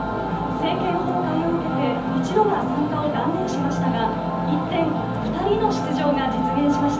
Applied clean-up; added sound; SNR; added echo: none; Telephone; 19 dB; reverberation time 0.7 s.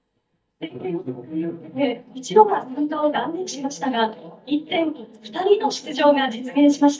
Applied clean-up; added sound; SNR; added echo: neural mask model DeepFilterNet 3.